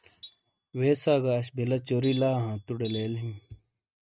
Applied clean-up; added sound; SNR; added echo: neural mask model RNNoise.